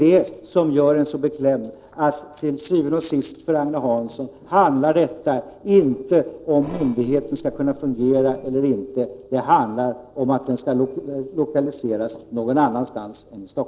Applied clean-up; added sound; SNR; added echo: neural separator model SepFormer DNS4.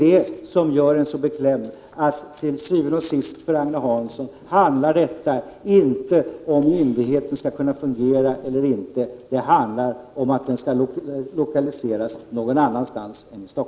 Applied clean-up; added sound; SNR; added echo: neural mask model Resemble Enhance denoiser.